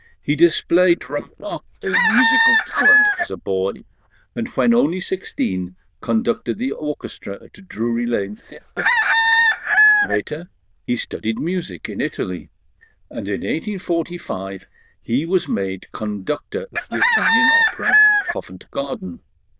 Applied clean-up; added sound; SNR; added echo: neural diffusion model UNIVERSE++.